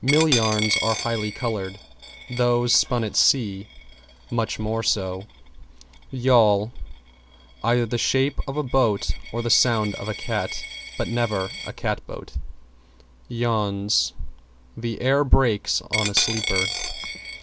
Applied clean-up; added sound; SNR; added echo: none; Coin (dropping); 9 dB; none.